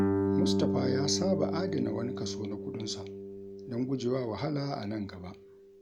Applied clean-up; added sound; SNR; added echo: none; Guitar; -1 dB; none.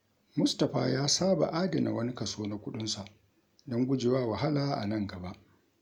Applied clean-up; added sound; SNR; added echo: none; none; none; none.